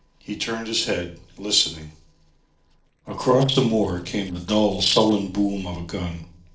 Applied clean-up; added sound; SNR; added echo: neural separator model SepFormer DNS4.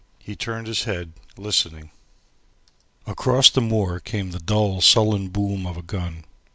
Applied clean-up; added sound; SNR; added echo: none; none; none; none.